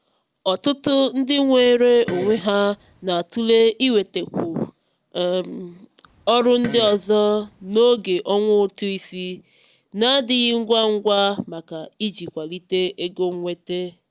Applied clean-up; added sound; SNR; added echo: none; Fart; 15 dB; none.